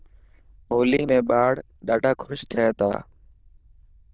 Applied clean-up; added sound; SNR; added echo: neural diffusion model UNIVERSE++.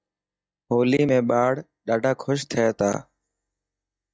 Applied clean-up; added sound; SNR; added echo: neural mask model DeepFilterNet 3.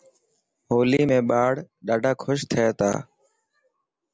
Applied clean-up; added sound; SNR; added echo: none; none; none; none.